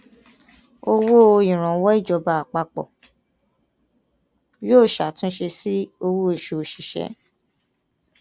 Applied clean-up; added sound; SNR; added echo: none; none; none; none.